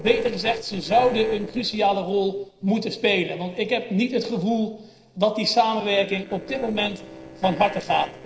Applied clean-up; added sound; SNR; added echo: neural separator model SepFormer DNS4.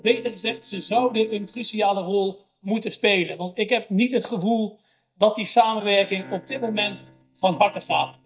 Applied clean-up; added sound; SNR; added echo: neural mask model DeepFilterNet 3.